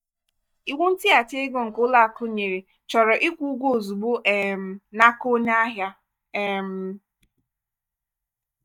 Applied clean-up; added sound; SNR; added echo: neural mask model DeepFilterNet 3.